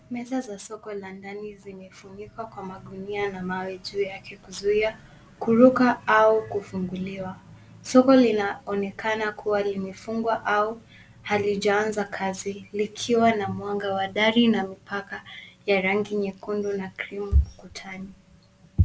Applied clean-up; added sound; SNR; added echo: none; none; none; none.